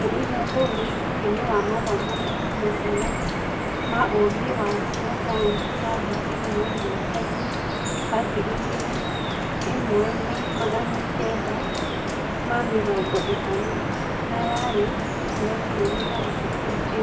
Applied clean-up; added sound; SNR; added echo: none; Drip; -2 dB; reverberation time 0.7 s.